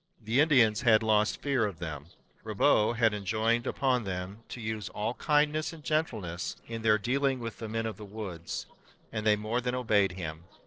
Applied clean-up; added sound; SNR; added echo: neural separator model SepFormer DNS4.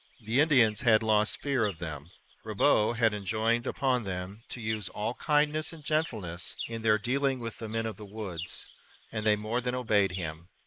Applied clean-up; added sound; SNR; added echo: neural mask model Resemble Enhance denoiser.